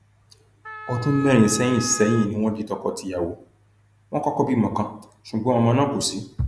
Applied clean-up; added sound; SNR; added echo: none; Wind instrument, woodwind instrument; 12 dB; none.